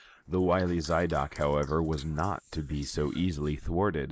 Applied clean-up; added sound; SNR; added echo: neural mask model Resemble Enhance denoiser.